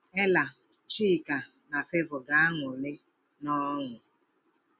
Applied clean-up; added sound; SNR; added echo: none; none; none; none.